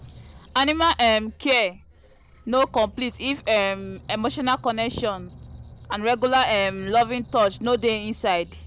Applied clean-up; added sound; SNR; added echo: none; Squeak; 18 dB; none.